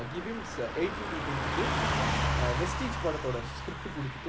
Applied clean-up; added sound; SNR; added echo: none; Car passing by / Truck; -4 dB; none.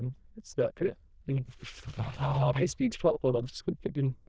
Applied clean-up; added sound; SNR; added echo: neural diffusion model UNIVERSE++.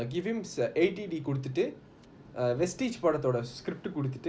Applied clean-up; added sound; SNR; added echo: none; none; none; none.